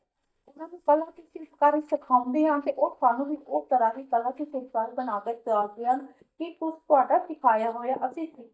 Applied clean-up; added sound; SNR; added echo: neural mask model DeepFilterNet 3.